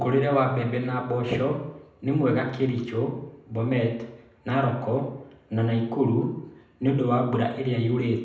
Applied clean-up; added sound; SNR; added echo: none; none; none; reverberation time 0.7 s.